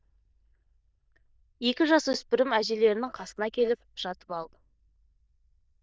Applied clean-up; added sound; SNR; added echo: neural diffusion model UNIVERSE++.